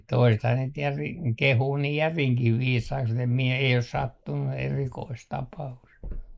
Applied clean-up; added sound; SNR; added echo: neural mask model Resemble Enhance denoiser.